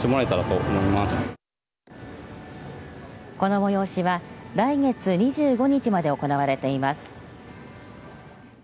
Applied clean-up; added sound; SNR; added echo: none; none; none; none.